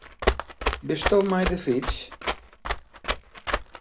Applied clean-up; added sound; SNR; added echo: none; Run; 1 dB; none.